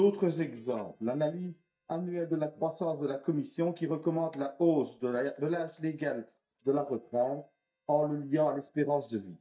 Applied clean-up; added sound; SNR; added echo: neural mask model DeepFilterNet 3.